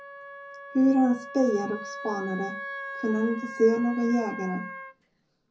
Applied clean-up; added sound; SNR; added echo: none; Wind instrument, woodwind instrument; 12 dB; reverberation time 0.4 s.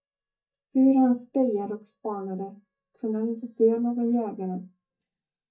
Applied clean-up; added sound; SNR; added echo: neural mask model DeepFilterNet 3.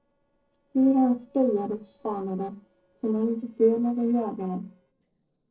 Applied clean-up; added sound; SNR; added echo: neural separator model SepFormer DNS4.